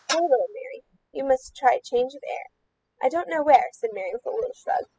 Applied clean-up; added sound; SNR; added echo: classical method spectral subtraction.